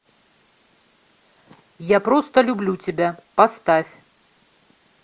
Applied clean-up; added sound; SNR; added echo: none; none; none; none.